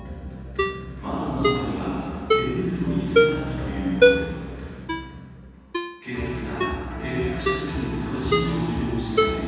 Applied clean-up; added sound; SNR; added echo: none; Ringtone; -2 dB; reverberation time 2.1 s.